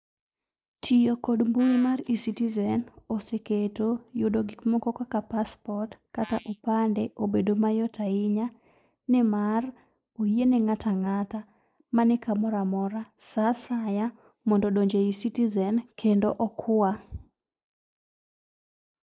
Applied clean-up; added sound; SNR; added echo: neural mask model Resemble Enhance denoiser.